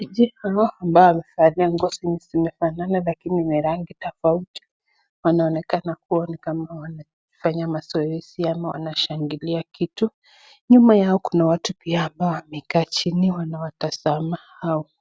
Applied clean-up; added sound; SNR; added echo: none; none; none; none.